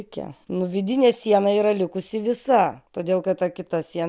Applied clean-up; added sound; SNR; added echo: none; none; none; none.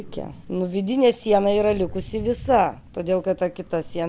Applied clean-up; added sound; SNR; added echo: none; Crow; 15 dB; none.